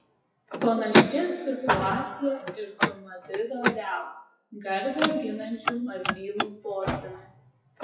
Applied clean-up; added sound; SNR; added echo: classical method WPE with log-MMSE.